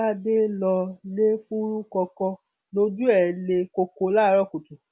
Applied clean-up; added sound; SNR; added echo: none; none; none; none.